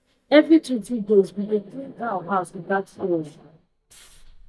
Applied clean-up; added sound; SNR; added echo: neural mask model DeepFilterNet 3.